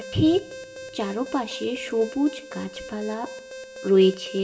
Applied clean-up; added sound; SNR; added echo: none; Alarm; 14 dB; reverberation time 0.9 s.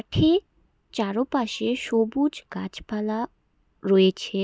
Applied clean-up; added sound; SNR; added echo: none; none; none; none.